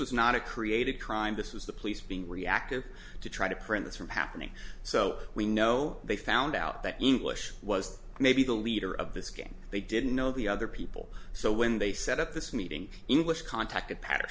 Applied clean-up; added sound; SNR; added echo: none; none; none; none.